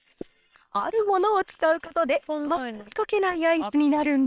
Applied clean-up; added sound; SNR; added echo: neural separator model SepFormer WHAM!.